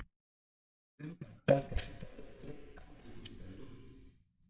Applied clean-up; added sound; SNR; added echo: neural mask model DeepFilterNet 3.